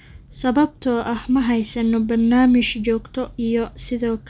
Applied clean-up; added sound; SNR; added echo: none; none; none; none.